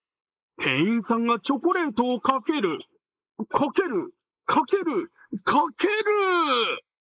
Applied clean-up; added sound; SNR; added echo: neural mask model Resemble Enhance denoiser.